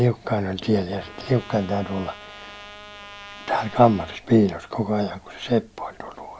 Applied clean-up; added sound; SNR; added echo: none; Trumpet; 18 dB; none.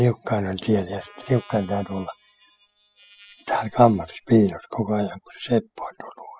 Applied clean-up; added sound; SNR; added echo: classical method spectral subtraction.